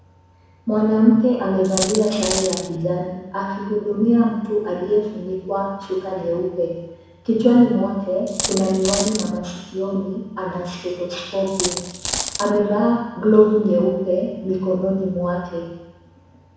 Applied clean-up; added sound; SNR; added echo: none; Coin (dropping); 6 dB; reverberation time 1.1 s.